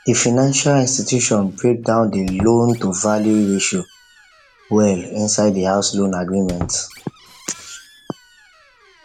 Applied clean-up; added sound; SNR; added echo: none; Squeak; 19 dB; none.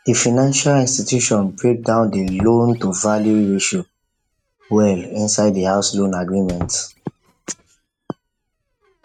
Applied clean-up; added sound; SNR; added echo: neural mask model RNNoise.